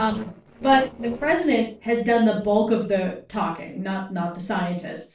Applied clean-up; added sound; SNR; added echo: neural separator model SepFormer DNS4.